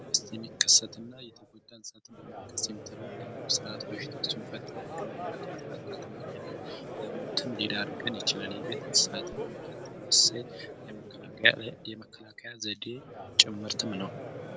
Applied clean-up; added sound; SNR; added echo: none; Crowd; 8 dB; none.